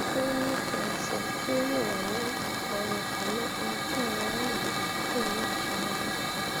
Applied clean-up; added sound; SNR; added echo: none; Hiss / Fire; -4 dB; none.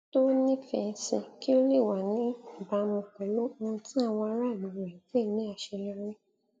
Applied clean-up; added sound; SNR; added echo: none; none; none; none.